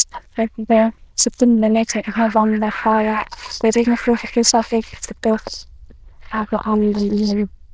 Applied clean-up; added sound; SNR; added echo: neural diffusion model UNIVERSE++.